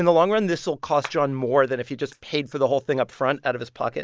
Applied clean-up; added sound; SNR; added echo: neural mask model DeepFilterNet 3.